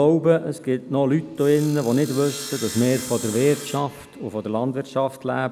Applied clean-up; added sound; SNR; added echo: none; Sawing; 15 dB; none.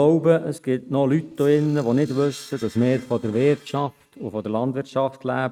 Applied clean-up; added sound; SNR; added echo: neural mask model RNNoise.